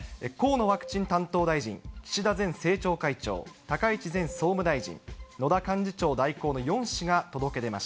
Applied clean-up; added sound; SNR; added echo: none; none; none; none.